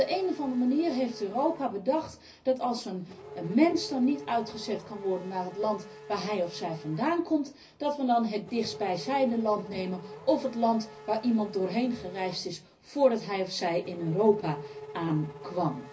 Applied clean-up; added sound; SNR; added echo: none; Race car, auto racing / Accelerating, revving, vroom; 16 dB; reverberation time 0.4 s.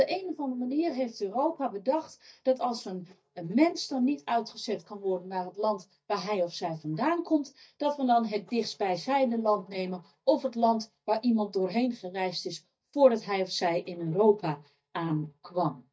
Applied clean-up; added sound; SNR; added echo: neural mask model DeepFilterNet 3.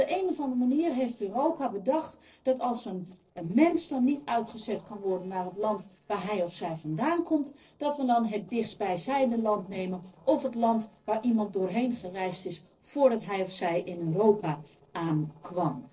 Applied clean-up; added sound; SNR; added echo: neural separator model SepFormer DNS4.